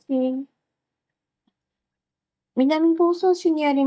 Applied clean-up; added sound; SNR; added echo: neural mask model DeepFilterNet 3.